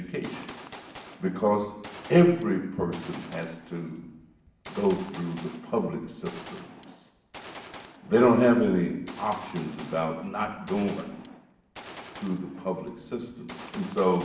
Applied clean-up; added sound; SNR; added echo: none; Gunshot, gunfire; 17 dB; reverberation time 0.8 s.